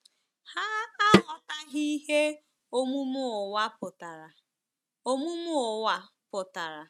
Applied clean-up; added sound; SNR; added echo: neural mask model RNNoise.